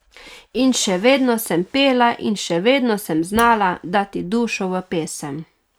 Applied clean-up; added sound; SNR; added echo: neural mask model RNNoise.